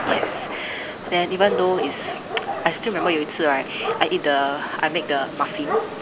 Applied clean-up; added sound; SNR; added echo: none; Gunshot, gunfire; 5 dB; none.